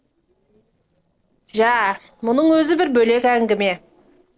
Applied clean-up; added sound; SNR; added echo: neural separator model SepFormer DNS4.